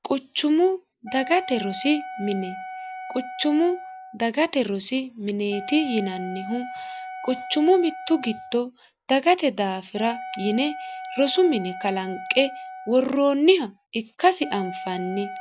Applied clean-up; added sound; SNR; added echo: none; Wind instrument, woodwind instrument; 13 dB; none.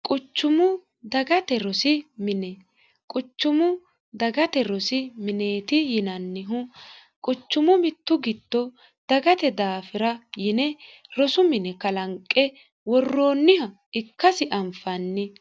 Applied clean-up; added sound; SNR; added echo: none; none; none; none.